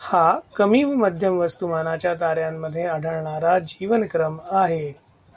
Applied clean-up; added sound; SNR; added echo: none; none; none; none.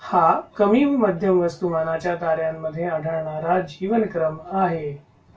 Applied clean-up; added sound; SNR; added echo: none; none; none; reverberation time 0.2 s.